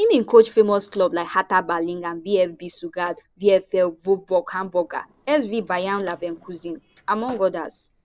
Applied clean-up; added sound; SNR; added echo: neural separator model SepFormer DNS4.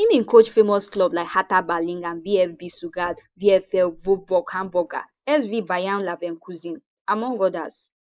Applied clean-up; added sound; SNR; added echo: neural mask model Resemble Enhance denoiser.